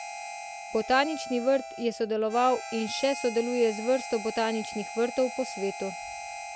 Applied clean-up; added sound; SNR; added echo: none; Harmonica; 10 dB; none.